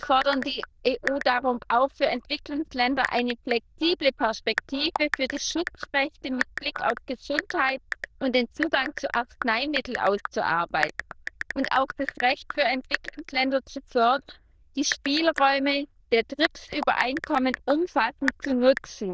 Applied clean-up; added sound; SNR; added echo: neural diffusion model UNIVERSE++.